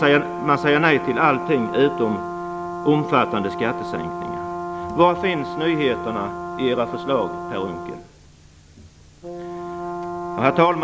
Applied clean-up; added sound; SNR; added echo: none; Brass instrument; 7 dB; none.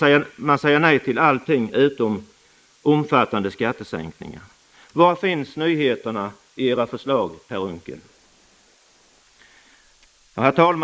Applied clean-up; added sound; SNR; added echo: neural mask model Resemble Enhance denoiser.